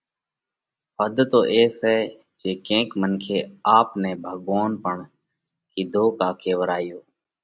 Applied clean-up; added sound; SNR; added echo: none; none; none; none.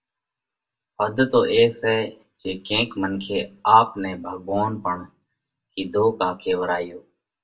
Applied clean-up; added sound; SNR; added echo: none; none; none; reverberation time 0.2 s.